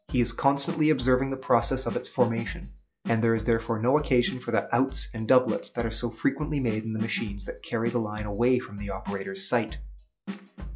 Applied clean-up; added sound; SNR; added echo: classical method log-MMSE.